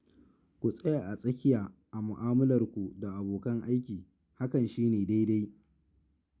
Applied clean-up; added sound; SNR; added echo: none; none; none; none.